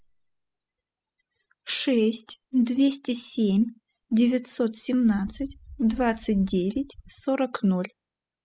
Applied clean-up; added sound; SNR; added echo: classical method spectral subtraction.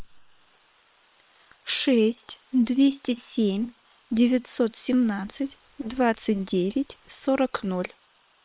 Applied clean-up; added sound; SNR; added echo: neural separator model SepFormer WHAM!.